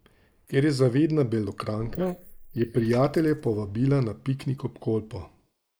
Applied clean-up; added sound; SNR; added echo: neural mask model Resemble Enhance denoiser.